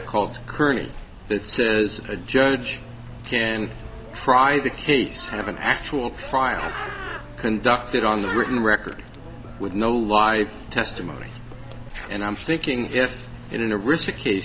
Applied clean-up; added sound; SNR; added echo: none; Bird; 13 dB; none.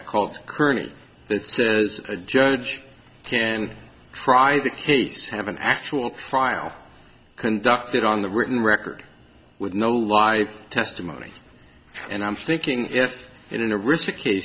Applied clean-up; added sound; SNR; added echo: none; none; none; none.